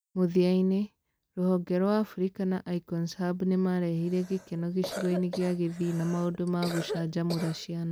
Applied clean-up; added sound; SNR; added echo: none; Cough; 12 dB; none.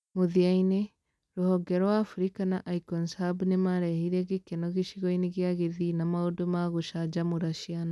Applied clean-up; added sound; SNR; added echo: none; none; none; none.